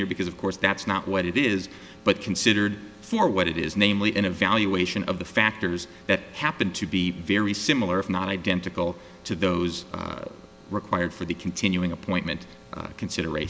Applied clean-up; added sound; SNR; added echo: none; none; none; none.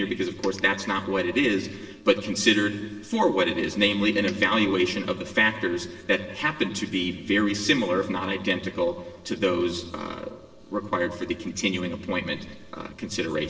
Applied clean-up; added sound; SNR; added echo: neural separator model SepFormer DNS4.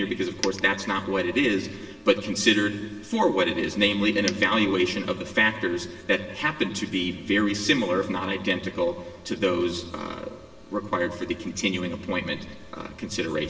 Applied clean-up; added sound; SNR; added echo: none; Coin (dropping); 11 dB; reverberation time 1.3 s.